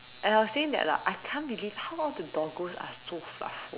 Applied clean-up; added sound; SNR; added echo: none; none; none; none.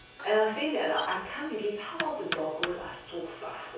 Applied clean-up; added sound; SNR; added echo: none; Knock; 10 dB; reverberation time 0.6 s.